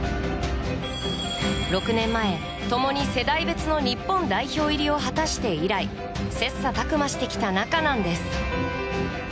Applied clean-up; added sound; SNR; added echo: none; none; none; none.